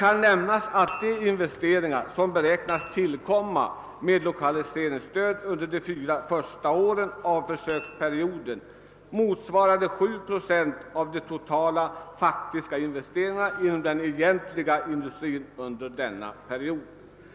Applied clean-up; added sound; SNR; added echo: none; Tap; 17 dB; none.